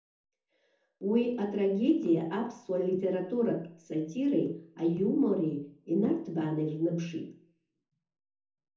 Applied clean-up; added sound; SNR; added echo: none; none; none; reverberation time 0.6 s.